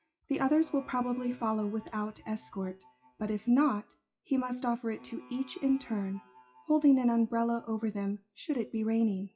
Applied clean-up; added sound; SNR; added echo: classical method WPE with log-MMSE.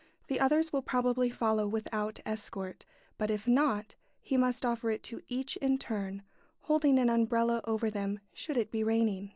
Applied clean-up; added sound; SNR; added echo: none; none; none; none.